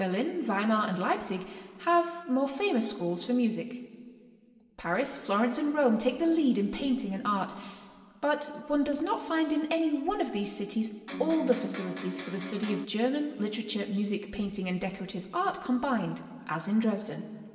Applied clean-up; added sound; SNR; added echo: none; Electric guitar; 8 dB; reverberation time 2.9 s.